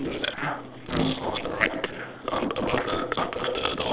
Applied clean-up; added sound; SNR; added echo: neural separator model SepFormer DNS4.